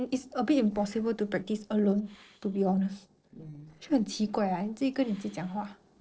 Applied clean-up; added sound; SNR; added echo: neural separator model SepFormer DNS4.